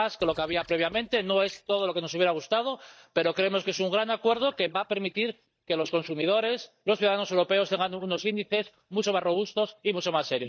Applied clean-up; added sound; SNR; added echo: neural mask model DeepFilterNet 3.